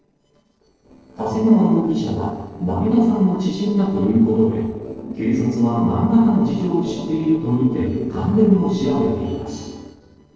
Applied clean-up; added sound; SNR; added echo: neural separator model SepFormer DNS4.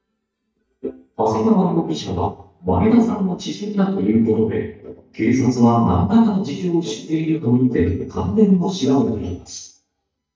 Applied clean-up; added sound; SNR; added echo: neural mask model DeepFilterNet 3.